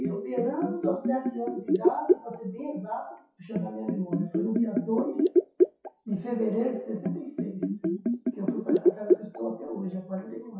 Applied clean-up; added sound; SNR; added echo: classical method WPE with log-MMSE.